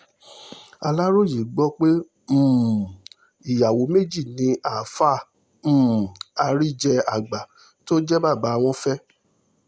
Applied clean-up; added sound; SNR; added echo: none; none; none; none.